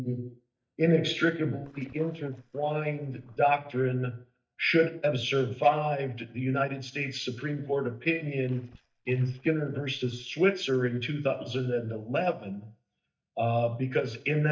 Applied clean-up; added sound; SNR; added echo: neural mask model DeepFilterNet 3.